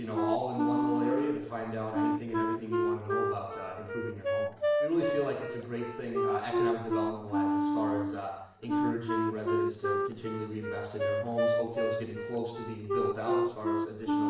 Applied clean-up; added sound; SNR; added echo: none; Wind instrument, woodwind instrument; -4 dB; reverberation time 0.6 s.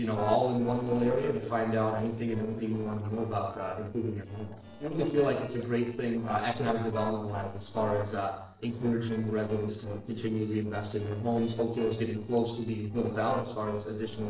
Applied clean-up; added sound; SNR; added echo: neural separator model SepFormer DNS4.